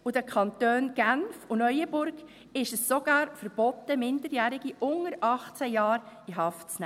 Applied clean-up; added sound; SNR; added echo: none; none; none; none.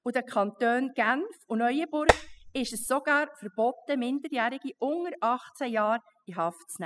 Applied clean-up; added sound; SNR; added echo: classical method spectral subtraction.